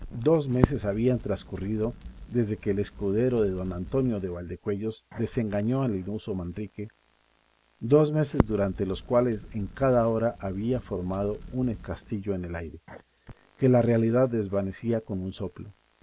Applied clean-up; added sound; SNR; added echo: none; Crackle; 12 dB; none.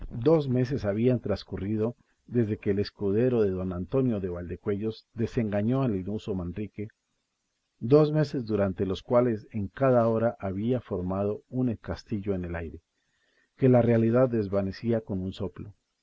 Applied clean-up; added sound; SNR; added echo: none; none; none; none.